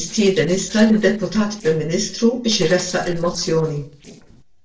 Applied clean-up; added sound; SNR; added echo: neural separator model SepFormer DNS4.